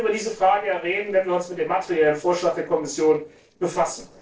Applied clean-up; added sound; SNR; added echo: neural separator model SepFormer DNS4.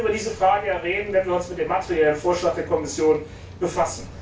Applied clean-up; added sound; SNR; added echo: none; Rain; 17 dB; reverberation time 0.3 s.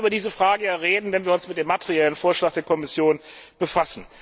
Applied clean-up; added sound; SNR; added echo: none; none; none; none.